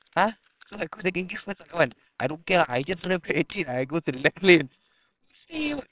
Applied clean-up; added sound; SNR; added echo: neural separator model SepFormer WHAMR!.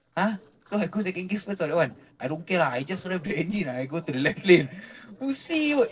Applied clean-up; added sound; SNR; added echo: neural separator model SepFormer DNS4.